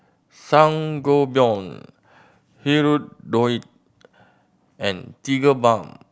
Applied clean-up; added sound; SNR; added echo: none; none; none; none.